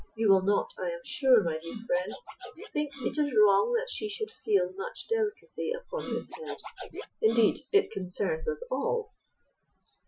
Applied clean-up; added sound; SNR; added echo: classical method Wiener filter.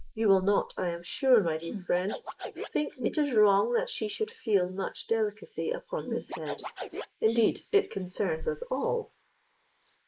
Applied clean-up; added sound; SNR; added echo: neural mask model Resemble Enhance denoiser.